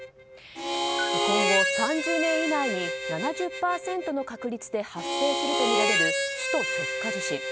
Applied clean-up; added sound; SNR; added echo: none; Harmonica; -2 dB; none.